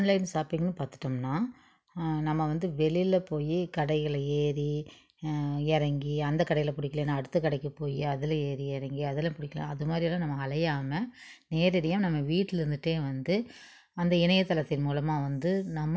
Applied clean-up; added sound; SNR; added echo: none; none; none; none.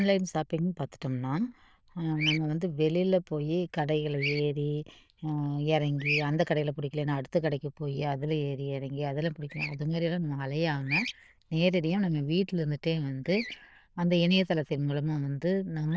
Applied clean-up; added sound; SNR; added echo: neural diffusion model UNIVERSE++.